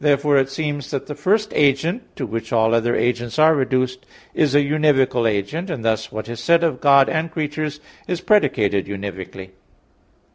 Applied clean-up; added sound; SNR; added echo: none; none; none; none.